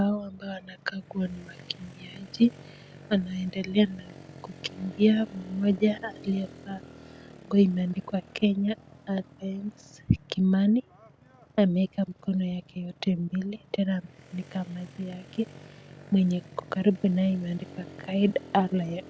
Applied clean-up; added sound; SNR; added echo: none; Motorcycle; 20 dB; none.